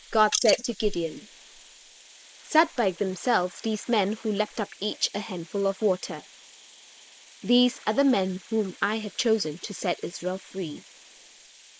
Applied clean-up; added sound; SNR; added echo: neural mask model Resemble Enhance denoiser.